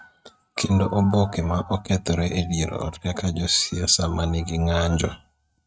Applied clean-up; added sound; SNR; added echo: neural mask model RNNoise.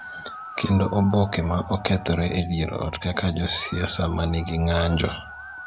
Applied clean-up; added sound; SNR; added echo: none; Musical instrument; 15 dB; none.